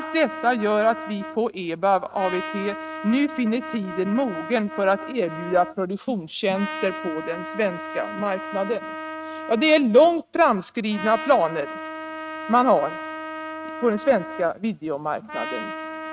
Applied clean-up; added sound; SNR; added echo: neural mask model RNNoise.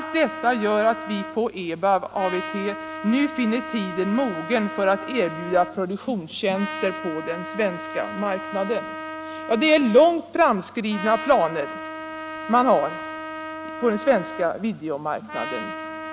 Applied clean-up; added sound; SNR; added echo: none; Trumpet; 10 dB; none.